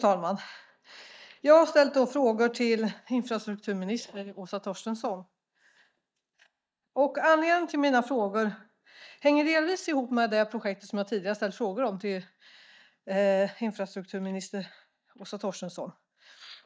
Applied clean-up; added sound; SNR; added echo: neural mask model DeepFilterNet 3.